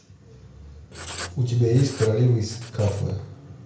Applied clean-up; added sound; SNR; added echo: none; Writing; 17 dB; reverberation time 0.5 s.